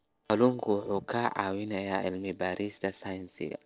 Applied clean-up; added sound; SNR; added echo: neural separator model SepFormer DNS4.